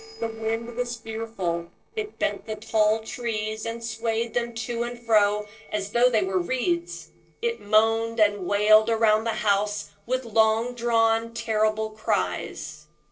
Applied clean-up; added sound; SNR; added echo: neural separator model SepFormer DNS4.